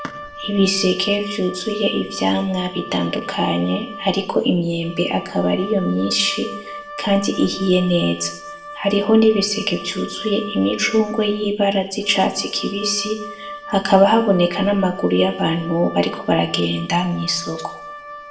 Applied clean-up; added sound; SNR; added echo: none; Wind instrument, woodwind instrument; 15 dB; reverberation time 0.6 s.